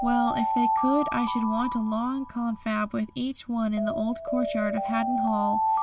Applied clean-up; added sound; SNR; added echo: none; Alarm; 2 dB; none.